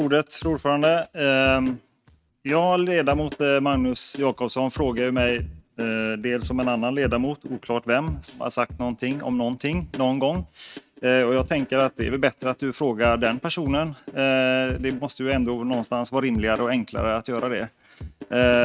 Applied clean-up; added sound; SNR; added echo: neural mask model RNNoise.